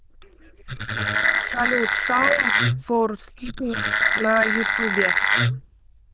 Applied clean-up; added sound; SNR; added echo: neural diffusion model UNIVERSE++.